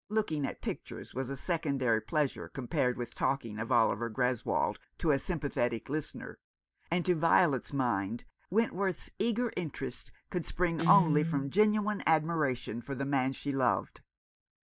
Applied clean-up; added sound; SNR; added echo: neural mask model DeepFilterNet 3.